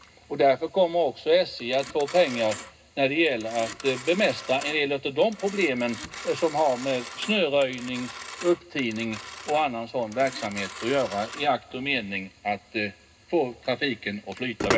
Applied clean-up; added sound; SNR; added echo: none; Telephone; 13 dB; reverberation time 0.2 s.